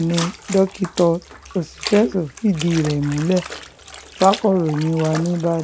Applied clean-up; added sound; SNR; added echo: none; Trickle, dribble / Splash, splatter; 13 dB; none.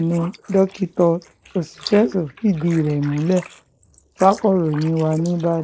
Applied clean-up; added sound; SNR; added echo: neural mask model Resemble Enhance denoiser.